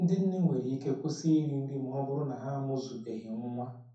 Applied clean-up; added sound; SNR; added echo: none; none; none; reverberation time 0.6 s.